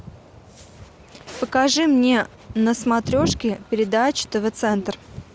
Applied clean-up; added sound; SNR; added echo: none; none; none; none.